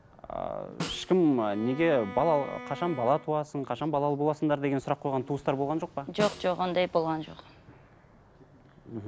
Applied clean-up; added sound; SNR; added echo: none; Bowed string instrument + Snare drum; 13 dB; none.